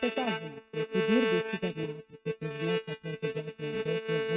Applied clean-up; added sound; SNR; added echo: neural mask model RNNoise.